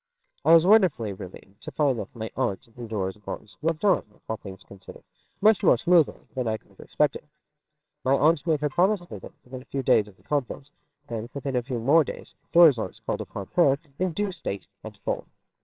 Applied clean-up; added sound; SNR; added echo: neural separator model SepFormer WHAMR!.